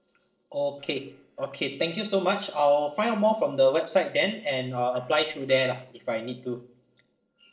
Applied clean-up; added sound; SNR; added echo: neural separator model SepFormer DNS4.